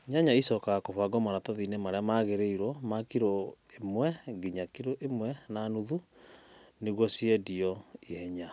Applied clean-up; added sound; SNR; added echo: none; none; none; none.